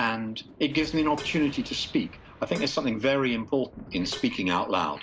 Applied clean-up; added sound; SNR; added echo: none; Thunder + Dishes, pots, and pans; 17 dB; none.